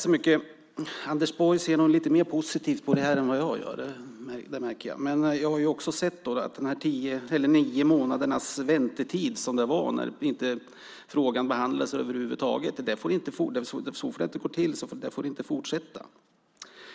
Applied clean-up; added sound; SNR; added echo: none; none; none; none.